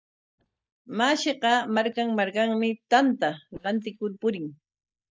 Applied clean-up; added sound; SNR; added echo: neural mask model DeepFilterNet 3.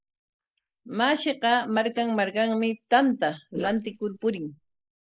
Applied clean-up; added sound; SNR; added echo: neural mask model Resemble Enhance denoiser.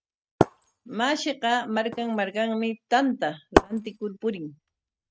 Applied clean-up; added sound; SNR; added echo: neural mask model RNNoise.